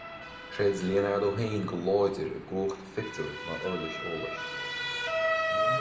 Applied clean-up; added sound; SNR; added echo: none; Motor vehicle (road) / Siren; 3 dB; reverberation time 1.5 s.